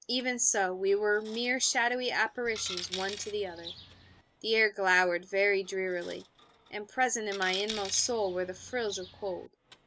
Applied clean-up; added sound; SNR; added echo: none; Bird + Coin (dropping); 16 dB; none.